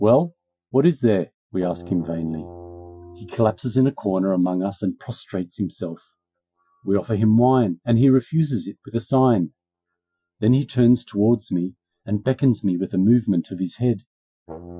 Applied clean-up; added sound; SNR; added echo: classical method Wiener filter.